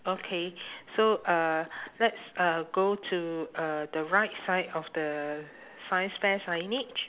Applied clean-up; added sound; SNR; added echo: none; none; none; none.